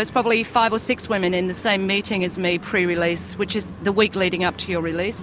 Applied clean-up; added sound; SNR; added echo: none; none; none; none.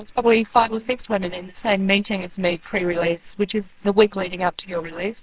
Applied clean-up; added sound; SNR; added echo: neural separator model SepFormer WHAMR!.